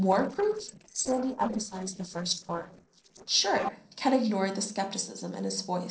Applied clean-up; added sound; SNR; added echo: neural separator model SepFormer DNS4.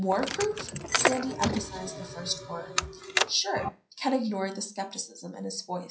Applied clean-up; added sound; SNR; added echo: classical method WPE with log-MMSE.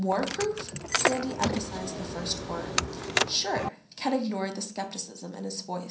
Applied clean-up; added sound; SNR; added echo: none; Car; -1 dB; reverberation time 0.6 s.